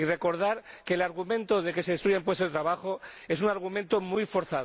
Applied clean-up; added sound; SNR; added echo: none; none; none; none.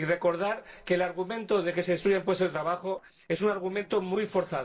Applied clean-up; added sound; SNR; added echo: neural separator model SepFormer DNS4.